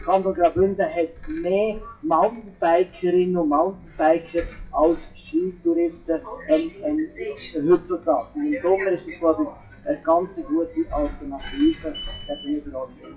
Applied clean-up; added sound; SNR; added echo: classical method WPE with log-MMSE.